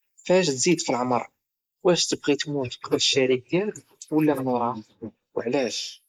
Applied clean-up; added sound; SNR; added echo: neural mask model Resemble Enhance denoiser.